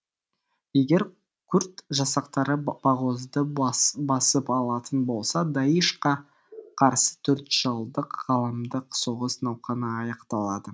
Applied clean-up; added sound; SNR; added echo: none; none; none; none.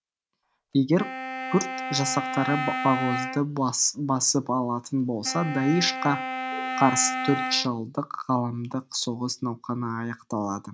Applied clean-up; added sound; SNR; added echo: none; Wind instrument, woodwind instrument; 6 dB; none.